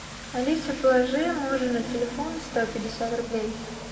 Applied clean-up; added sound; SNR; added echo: none; Vehicle; 13 dB; reverberation time 1.6 s.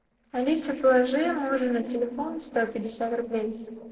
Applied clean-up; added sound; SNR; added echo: neural separator model SepFormer DNS4.